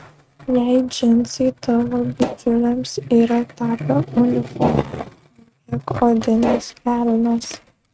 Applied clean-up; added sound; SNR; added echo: neural mask model RNNoise.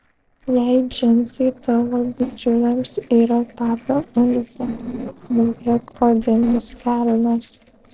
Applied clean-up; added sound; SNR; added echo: neural separator model SepFormer DNS4.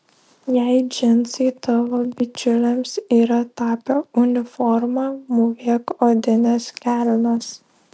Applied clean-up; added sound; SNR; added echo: none; none; none; none.